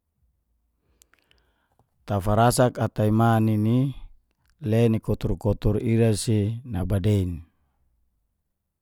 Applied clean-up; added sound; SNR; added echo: none; none; none; none.